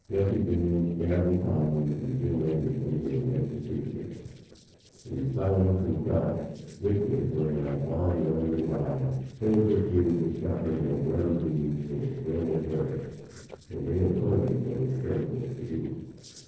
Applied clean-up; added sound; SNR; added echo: neural separator model SepFormer DNS4.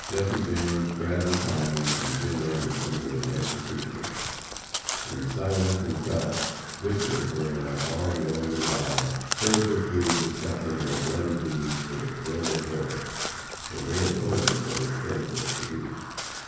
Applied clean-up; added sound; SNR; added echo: none; Crow; 5 dB; reverberation time 1.3 s.